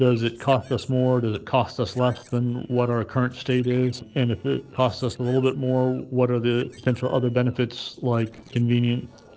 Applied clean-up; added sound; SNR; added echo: neural separator model SepFormer DNS4.